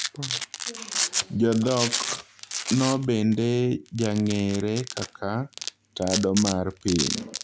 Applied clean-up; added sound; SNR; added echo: none; Domestic sounds, home sounds; 5 dB; none.